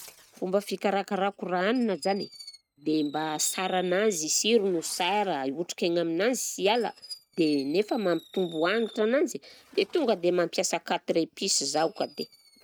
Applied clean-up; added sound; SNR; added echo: neural mask model RNNoise.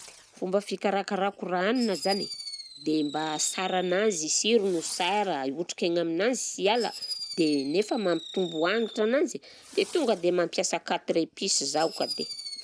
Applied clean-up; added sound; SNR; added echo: none; Fireworks; 14 dB; none.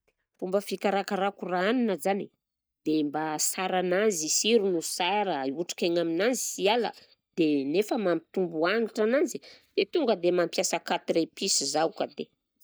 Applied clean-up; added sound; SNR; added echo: neural mask model DeepFilterNet 3.